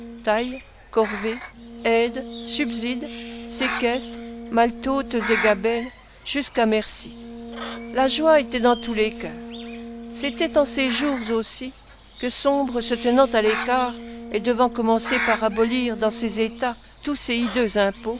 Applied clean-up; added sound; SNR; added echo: none; Brass instrument + Bird; 10 dB; none.